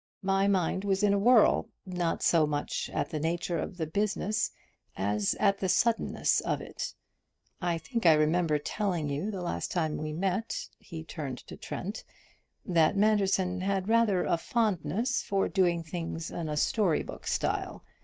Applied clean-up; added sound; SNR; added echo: neural mask model DeepFilterNet 3.